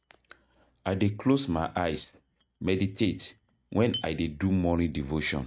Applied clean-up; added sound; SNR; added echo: neural mask model RNNoise.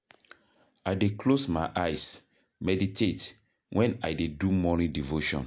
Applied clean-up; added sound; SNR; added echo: none; none; none; none.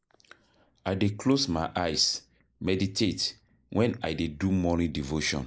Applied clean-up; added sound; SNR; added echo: neural mask model Resemble Enhance denoiser.